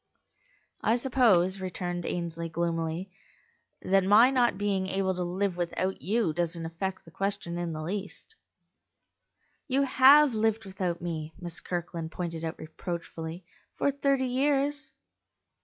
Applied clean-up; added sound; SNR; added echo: classical method log-MMSE.